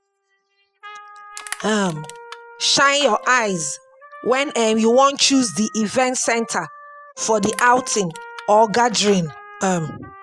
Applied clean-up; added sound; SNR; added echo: classical method spectral subtraction.